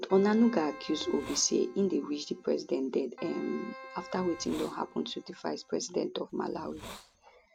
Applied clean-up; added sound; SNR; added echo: none; Hiss + Keyboard (musical); 17 dB; none.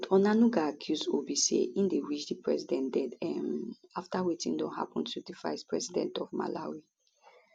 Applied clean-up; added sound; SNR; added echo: none; none; none; none.